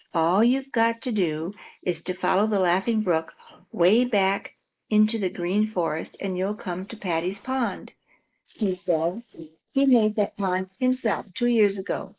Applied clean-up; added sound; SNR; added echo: neural mask model Resemble Enhance denoiser.